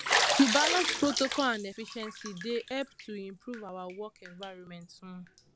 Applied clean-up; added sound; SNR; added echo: none; Bathtub (filling or washing); 1 dB; none.